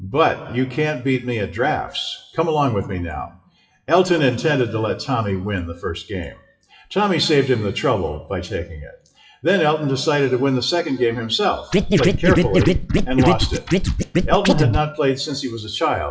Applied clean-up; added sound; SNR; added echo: classical method WPE with log-MMSE.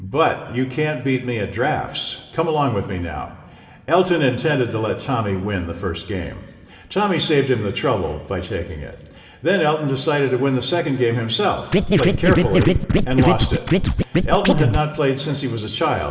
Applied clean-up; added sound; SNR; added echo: none; Scratching (performance technique); -4 dB; reverberation time 2.3 s.